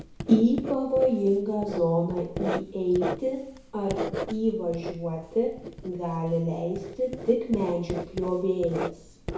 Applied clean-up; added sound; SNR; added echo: none; Writing; 9 dB; reverberation time 0.6 s.